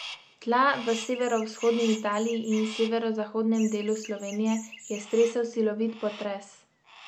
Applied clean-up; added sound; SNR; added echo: none; Chirp, tweet + Crow; 16 dB; none.